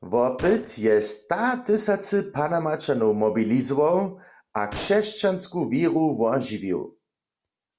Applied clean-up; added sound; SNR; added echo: none; Gunshot, gunfire; 19 dB; none.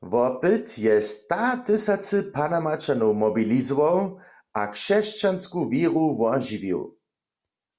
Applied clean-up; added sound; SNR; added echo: none; none; none; none.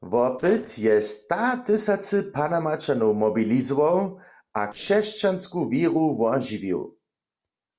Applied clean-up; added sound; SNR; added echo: neural separator model SepFormer DNS4.